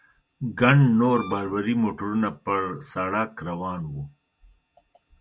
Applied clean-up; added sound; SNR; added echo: none; Wind instrument, woodwind instrument; 18 dB; none.